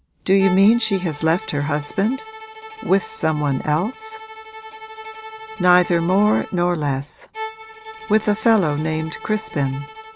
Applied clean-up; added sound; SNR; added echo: none; Bowed string instrument; 15 dB; none.